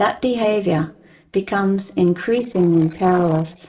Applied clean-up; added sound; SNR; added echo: neural separator model SepFormer DNS4.